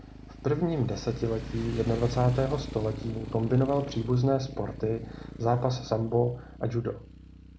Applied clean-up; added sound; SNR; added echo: none; Motorcycle; 11 dB; none.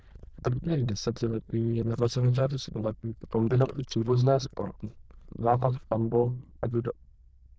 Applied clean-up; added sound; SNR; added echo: neural diffusion model UNIVERSE++.